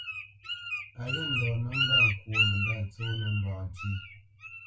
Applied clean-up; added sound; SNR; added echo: none; Bird; -2 dB; reverberation time 0.2 s.